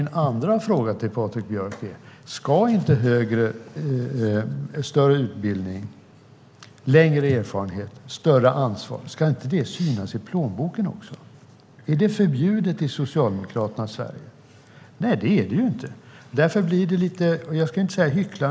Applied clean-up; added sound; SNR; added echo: none; none; none; none.